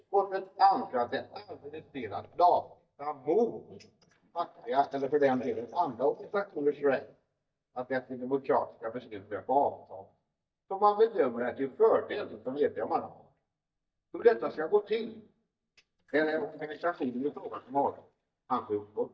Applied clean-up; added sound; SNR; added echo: neural mask model DeepFilterNet 3.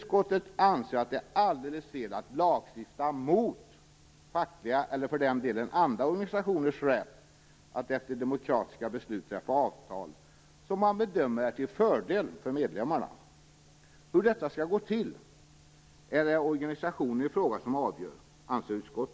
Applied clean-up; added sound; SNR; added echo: none; none; none; none.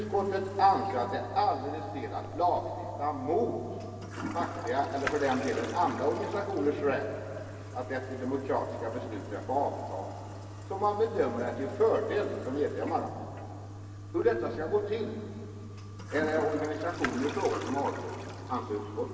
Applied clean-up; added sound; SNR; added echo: none; Toilet flush; 10 dB; reverberation time 2.6 s.